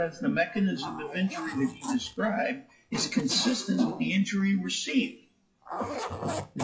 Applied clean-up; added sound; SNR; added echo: classical method WPE with log-MMSE.